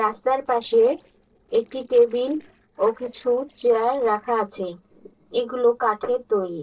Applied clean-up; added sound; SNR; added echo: neural separator model SepFormer DNS4.